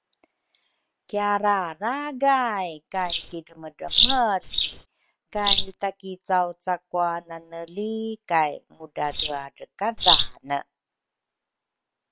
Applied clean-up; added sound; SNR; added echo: neural separator model SepFormer WHAM!.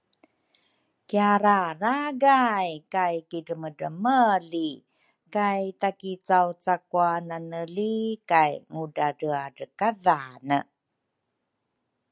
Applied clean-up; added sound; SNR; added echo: none; none; none; none.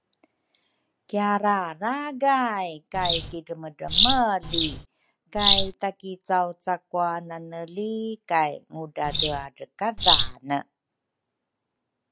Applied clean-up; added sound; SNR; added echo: none; Bird vocalization, bird call, bird song; -3 dB; none.